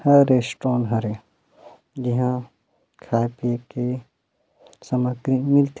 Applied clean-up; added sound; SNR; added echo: none; none; none; none.